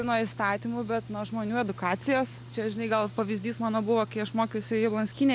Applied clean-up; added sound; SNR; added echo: none; Mechanical fan / Engine; 16 dB; none.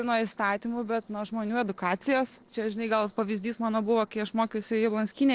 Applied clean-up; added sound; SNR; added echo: neural separator model SepFormer DNS4.